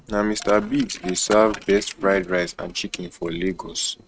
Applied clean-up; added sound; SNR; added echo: neural mask model RNNoise.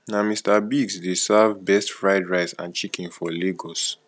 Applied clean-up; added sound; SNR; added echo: none; none; none; none.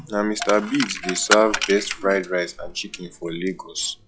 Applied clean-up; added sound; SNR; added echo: classical method log-MMSE.